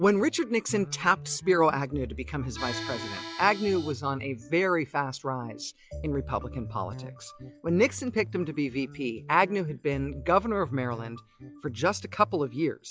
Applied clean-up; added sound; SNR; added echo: classical method log-MMSE.